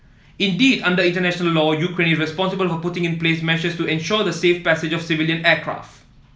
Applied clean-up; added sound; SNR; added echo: none; none; none; none.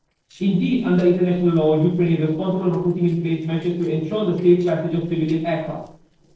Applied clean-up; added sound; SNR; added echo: neural separator model SepFormer DNS4.